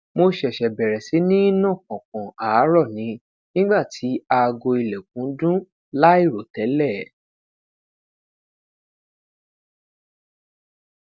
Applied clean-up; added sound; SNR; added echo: none; none; none; none.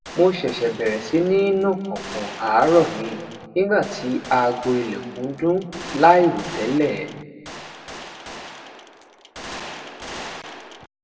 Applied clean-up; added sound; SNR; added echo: none; Gunshot, gunfire; 14 dB; reverberation time 1.2 s.